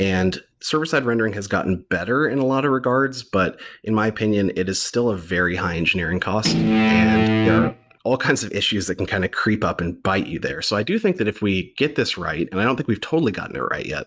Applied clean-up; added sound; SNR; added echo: neural mask model RNNoise.